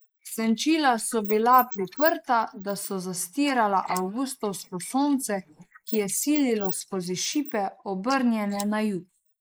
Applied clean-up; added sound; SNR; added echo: neural mask model Resemble Enhance denoiser.